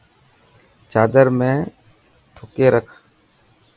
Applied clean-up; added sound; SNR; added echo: none; none; none; none.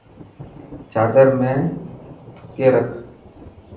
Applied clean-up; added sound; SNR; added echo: none; Thunder / Rain; 20 dB; reverberation time 0.6 s.